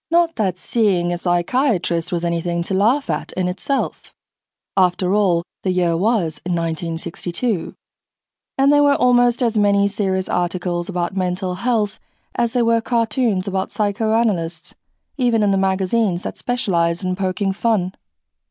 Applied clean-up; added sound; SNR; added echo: none; none; none; none.